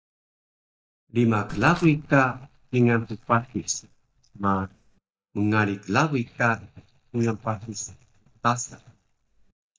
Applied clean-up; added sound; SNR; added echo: neural mask model DeepFilterNet 3.